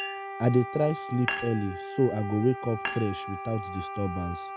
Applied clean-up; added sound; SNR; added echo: none; Wind instrument, woodwind instrument + Chink, clink; 8 dB; none.